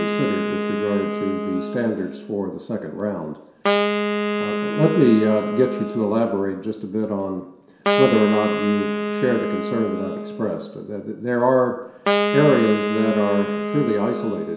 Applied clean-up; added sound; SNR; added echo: none; Wind instrument, woodwind instrument; 3 dB; reverberation time 0.7 s.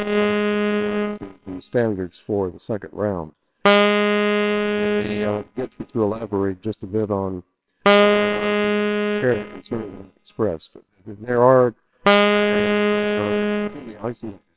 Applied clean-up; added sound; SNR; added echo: neural separator model SepFormer WHAMR!.